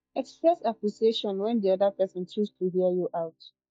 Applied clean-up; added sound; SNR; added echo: neural mask model DeepFilterNet 3.